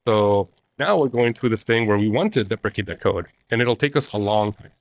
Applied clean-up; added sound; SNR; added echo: neural mask model DeepFilterNet 3.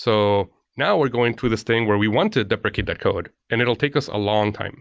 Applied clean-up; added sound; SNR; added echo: none; none; none; none.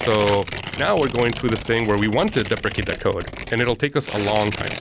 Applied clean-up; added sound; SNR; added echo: none; Tearing; 8 dB; none.